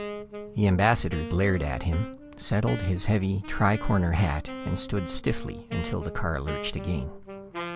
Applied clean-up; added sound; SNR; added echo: none; Wind instrument, woodwind instrument; 12 dB; none.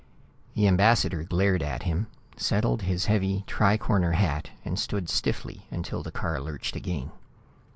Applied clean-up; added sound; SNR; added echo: none; none; none; none.